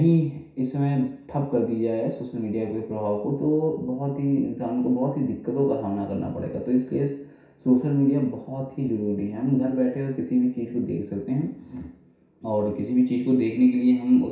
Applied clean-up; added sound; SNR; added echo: none; none; none; reverberation time 0.6 s.